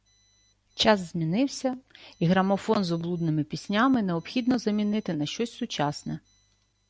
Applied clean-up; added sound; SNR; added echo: none; none; none; none.